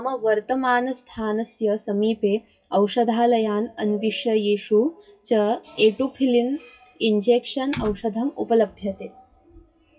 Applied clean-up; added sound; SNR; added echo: classical method WPE with log-MMSE.